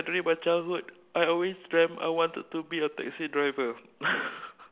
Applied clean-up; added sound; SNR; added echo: none; none; none; none.